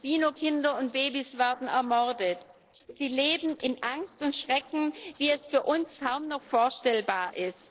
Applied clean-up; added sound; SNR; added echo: neural separator model SepFormer DNS4.